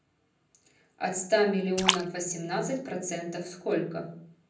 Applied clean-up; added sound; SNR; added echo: none; Splash, splatter; 3 dB; reverberation time 0.6 s.